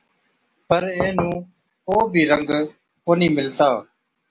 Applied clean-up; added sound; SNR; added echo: none; Knock / Wood; 6 dB; none.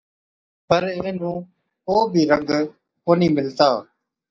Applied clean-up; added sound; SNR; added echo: neural mask model DeepFilterNet 3.